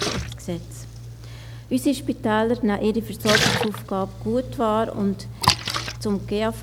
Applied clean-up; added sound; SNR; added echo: none; Splash, splatter; 3 dB; none.